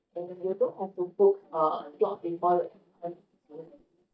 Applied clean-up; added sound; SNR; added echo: neural mask model DeepFilterNet 3.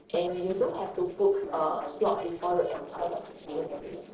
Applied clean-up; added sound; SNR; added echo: neural separator model SepFormer DNS4.